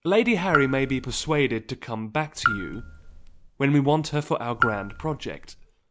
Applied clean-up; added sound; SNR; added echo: none; Raindrop / Drip; 6 dB; none.